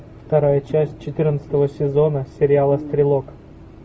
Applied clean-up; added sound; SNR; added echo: none; none; none; none.